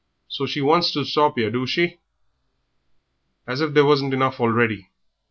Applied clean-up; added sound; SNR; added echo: none; none; none; none.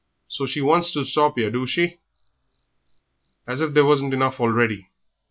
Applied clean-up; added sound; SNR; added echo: none; Cricket; 10 dB; none.